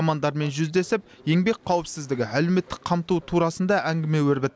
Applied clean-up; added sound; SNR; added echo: none; none; none; none.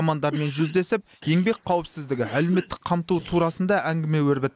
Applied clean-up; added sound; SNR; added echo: neural mask model Resemble Enhance denoiser.